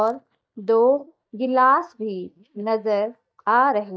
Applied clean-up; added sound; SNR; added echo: neural mask model DeepFilterNet 3.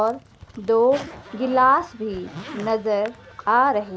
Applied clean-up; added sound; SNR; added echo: none; Zipper (clothing); 19 dB; none.